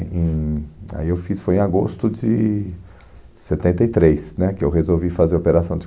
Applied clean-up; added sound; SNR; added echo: none; none; none; none.